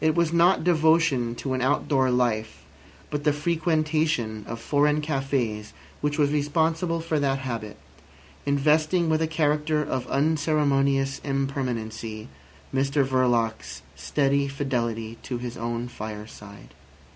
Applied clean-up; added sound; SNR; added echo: none; none; none; none.